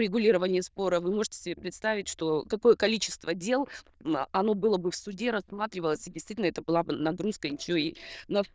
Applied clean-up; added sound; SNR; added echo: neural diffusion model UNIVERSE++.